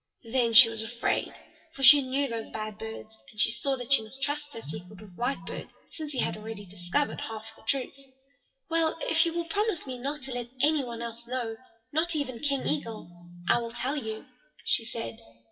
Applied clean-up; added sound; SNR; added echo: classical method WPE with log-MMSE.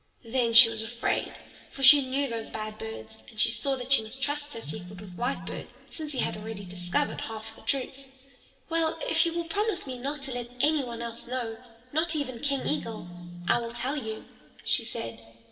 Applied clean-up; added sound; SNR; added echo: none; Telephone; 7 dB; reverberation time 2.1 s.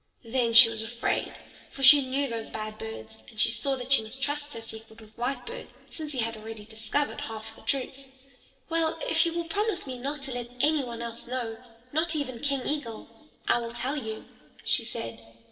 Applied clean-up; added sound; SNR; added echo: neural separator model SepFormer DNS4.